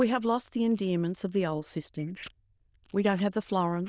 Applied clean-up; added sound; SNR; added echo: neural diffusion model UNIVERSE++.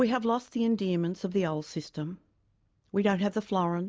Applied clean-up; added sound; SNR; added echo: none; none; none; none.